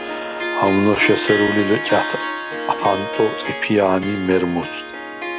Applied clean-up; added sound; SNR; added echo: none; Harp; 5 dB; none.